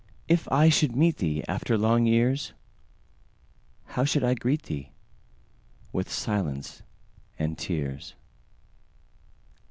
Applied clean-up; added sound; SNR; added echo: none; none; none; none.